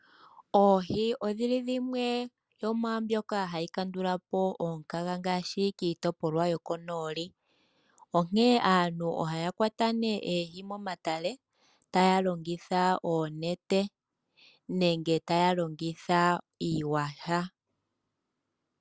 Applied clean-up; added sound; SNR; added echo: none; none; none; none.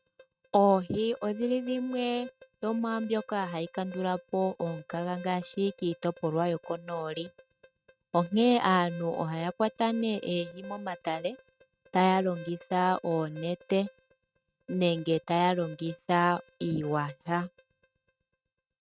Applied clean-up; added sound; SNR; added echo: neural mask model RNNoise.